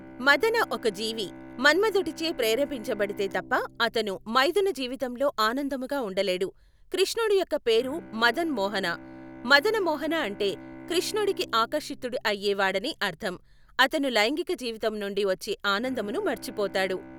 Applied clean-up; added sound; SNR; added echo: none; Bowed string instrument; 19 dB; none.